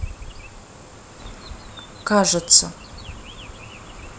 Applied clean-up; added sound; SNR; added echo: none; Chirp, tweet; 14 dB; none.